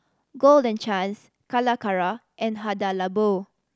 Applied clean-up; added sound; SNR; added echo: none; none; none; none.